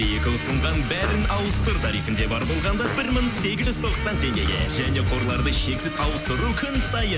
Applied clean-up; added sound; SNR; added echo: none; Fart + Mechanisms; 15 dB; none.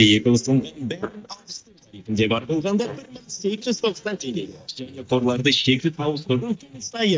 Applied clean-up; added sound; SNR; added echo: neural mask model DeepFilterNet 3.